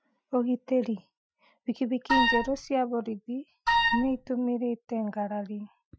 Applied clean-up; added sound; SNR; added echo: classical method Wiener filter.